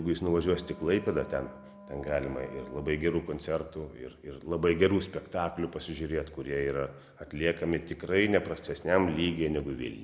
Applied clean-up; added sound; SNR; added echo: none; Wind instrument, woodwind instrument; 19 dB; none.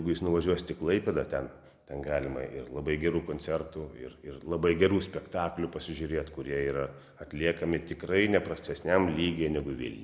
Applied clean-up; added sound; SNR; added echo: none; none; none; none.